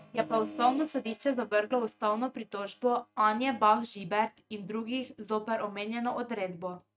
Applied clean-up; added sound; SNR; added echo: neural mask model RNNoise.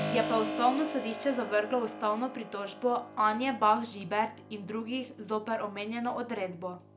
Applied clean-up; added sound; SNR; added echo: none; Keyboard (musical); 10 dB; none.